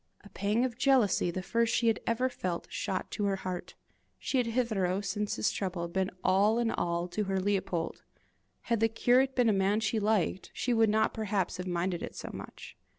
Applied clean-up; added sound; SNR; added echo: none; none; none; none.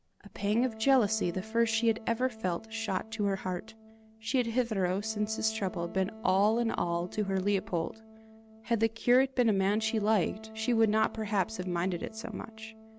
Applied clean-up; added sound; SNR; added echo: none; Wind instrument, woodwind instrument; 17 dB; none.